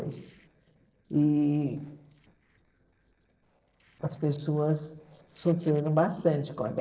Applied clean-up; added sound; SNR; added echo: neural separator model SepFormer DNS4.